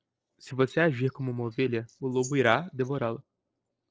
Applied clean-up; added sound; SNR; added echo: neural separator model SepFormer DNS4.